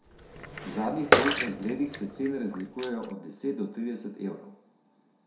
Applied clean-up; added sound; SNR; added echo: none; Bathtub (filling or washing) / Water / Splash, splatter; -3 dB; reverberation time 0.5 s.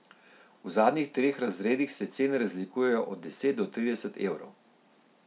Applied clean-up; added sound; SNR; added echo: none; none; none; none.